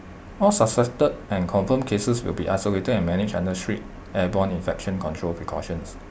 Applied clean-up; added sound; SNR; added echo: none; none; none; none.